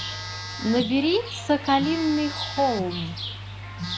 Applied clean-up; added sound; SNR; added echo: none; Chirp, tweet + Telephone; 9 dB; none.